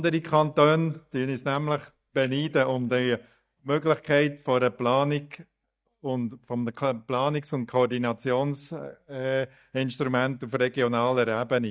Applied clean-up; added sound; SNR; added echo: neural mask model DeepFilterNet 3.